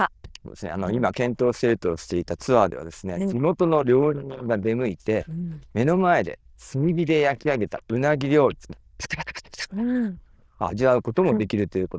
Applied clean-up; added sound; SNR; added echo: neural diffusion model UNIVERSE++.